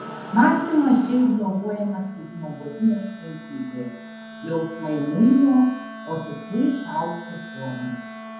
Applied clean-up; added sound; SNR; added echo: none; Wind instrument, woodwind instrument; 16 dB; reverberation time 1.0 s.